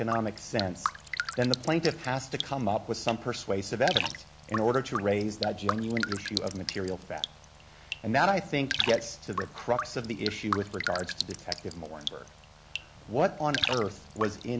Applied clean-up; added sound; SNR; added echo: none; Raindrop; 6 dB; none.